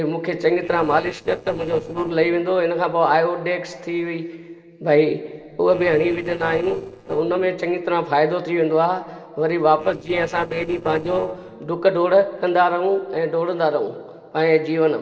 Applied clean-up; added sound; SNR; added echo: neural separator model SepFormer DNS4.